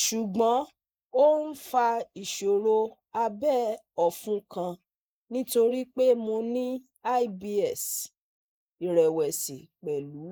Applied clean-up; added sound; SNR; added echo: neural mask model Resemble Enhance denoiser.